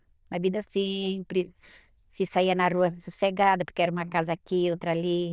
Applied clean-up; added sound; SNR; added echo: neural diffusion model UNIVERSE++.